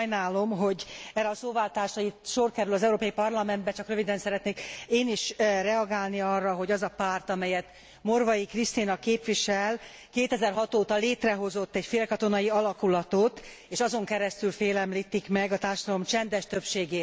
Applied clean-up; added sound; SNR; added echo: none; none; none; none.